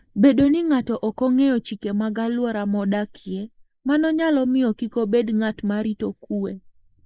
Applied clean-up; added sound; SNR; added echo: neural mask model Resemble Enhance denoiser.